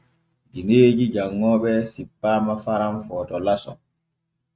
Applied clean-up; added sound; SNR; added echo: neural mask model RNNoise.